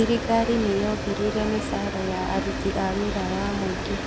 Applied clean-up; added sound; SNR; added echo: none; Train; 3 dB; none.